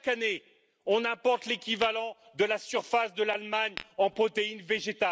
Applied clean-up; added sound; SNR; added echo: none; Tap / Glass; 16 dB; none.